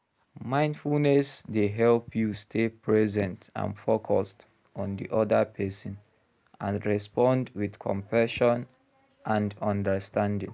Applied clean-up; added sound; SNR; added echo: none; none; none; none.